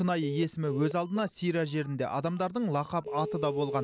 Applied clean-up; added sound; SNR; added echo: none; Telephone; 10 dB; none.